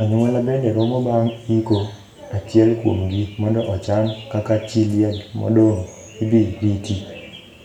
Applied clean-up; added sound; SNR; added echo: none; none; none; reverberation time 0.6 s.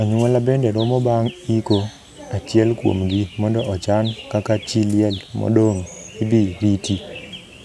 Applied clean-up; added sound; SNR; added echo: none; none; none; none.